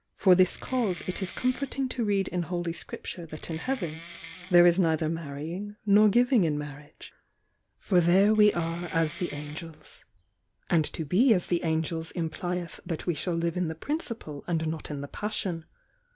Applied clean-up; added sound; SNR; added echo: none; Wood; 18 dB; none.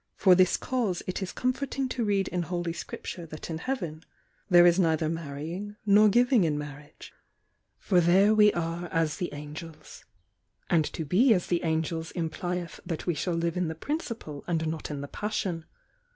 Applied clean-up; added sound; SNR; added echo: none; none; none; none.